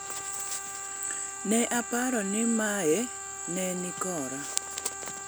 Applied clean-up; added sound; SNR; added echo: none; Brass instrument; 13 dB; none.